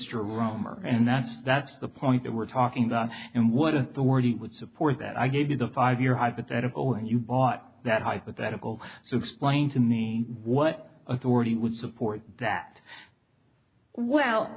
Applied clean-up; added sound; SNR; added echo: none; none; none; none.